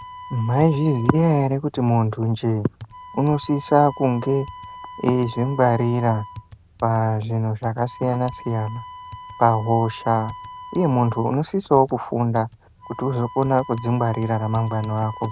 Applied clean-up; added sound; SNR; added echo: none; Wind instrument, woodwind instrument + Typing; 17 dB; none.